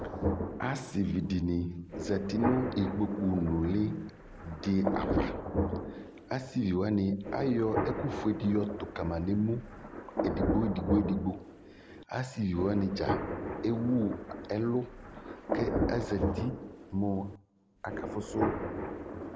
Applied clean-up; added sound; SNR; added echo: none; Thunder; 3 dB; none.